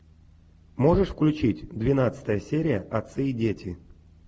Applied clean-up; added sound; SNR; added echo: none; none; none; none.